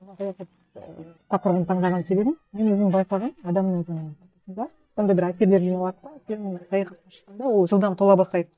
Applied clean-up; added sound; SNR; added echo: neural mask model DeepFilterNet 3.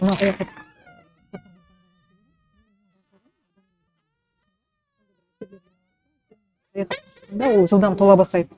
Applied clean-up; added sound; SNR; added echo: neural mask model RNNoise.